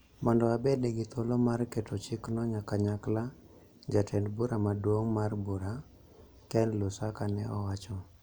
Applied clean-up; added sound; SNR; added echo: none; none; none; none.